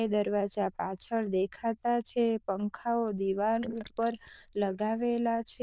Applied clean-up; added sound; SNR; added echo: neural diffusion model UNIVERSE++.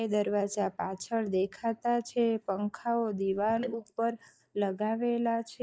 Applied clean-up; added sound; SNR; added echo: neural mask model DeepFilterNet 3.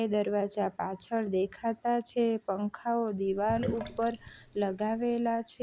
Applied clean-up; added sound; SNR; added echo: none; Sink (filling or washing); 11 dB; none.